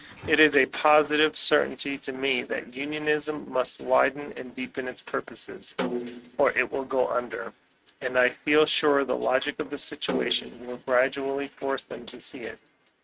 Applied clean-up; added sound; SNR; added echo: neural mask model RNNoise.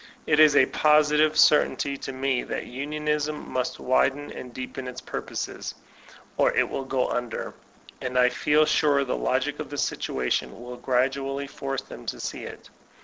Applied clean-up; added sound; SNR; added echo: none; none; none; none.